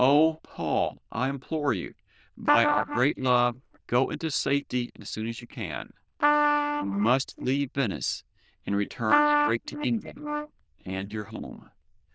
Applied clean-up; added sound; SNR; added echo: neural diffusion model UNIVERSE++.